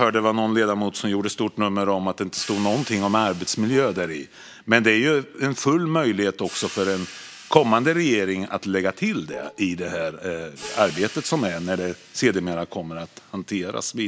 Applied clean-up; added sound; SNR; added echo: none; Cymbal + Dishes, pots, and pans; 20 dB; none.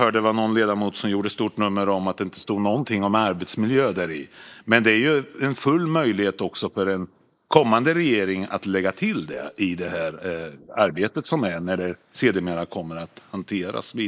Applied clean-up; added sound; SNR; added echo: neural mask model Resemble Enhance denoiser.